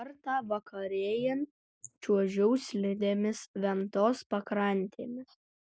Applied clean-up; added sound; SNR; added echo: neural mask model Resemble Enhance denoiser.